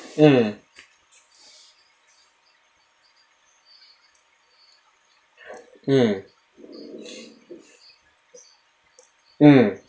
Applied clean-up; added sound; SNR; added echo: none; none; none; none.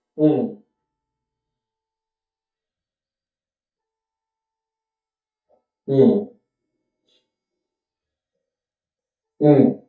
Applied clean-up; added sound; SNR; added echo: neural mask model DeepFilterNet 3.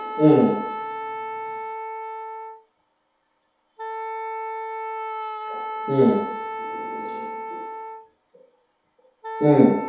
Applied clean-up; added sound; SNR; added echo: none; Wind instrument, woodwind instrument; 7 dB; reverberation time 0.8 s.